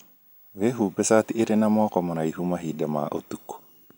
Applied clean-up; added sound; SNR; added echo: none; none; none; none.